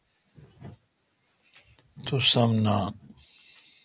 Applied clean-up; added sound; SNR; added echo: none; none; none; none.